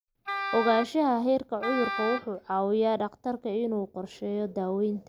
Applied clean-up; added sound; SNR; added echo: none; Wind instrument, woodwind instrument; 6 dB; none.